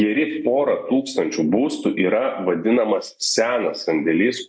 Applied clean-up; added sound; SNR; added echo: neural mask model Resemble Enhance denoiser.